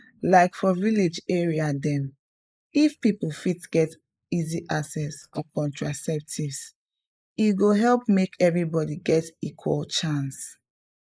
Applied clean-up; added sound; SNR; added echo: neural mask model Resemble Enhance denoiser.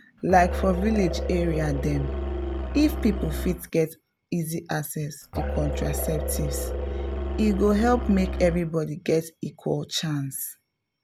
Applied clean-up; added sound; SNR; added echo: none; Musical instrument; 3 dB; none.